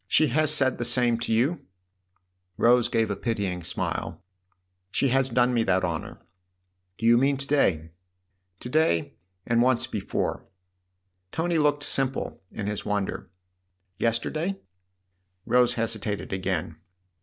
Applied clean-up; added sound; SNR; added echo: none; none; none; none.